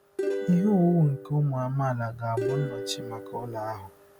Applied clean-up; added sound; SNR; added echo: none; Plucked string instrument; 7 dB; none.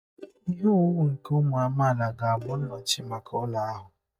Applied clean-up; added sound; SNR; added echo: neural mask model DeepFilterNet 3.